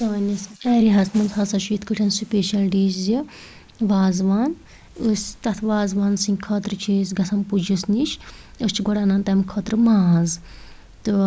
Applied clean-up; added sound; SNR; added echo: neural mask model Resemble Enhance denoiser.